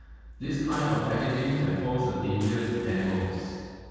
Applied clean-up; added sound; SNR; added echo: neural separator model SepFormer DNS4.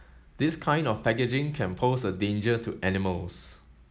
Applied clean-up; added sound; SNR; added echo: none; none; none; none.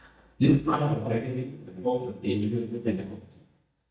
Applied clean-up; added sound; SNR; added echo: neural mask model DeepFilterNet 3.